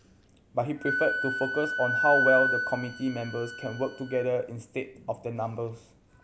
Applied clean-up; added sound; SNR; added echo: none; Wind instrument, woodwind instrument; 2 dB; none.